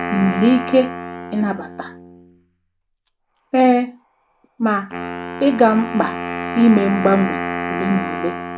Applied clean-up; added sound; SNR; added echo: none; Wind instrument, woodwind instrument; 8 dB; none.